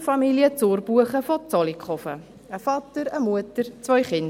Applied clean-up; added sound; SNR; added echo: none; none; none; none.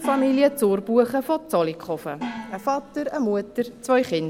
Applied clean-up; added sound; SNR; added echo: none; Gong; 16 dB; none.